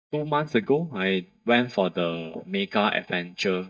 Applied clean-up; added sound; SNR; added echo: neural mask model DeepFilterNet 3.